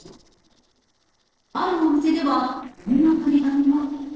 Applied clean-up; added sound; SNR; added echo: neural separator model SepFormer DNS4.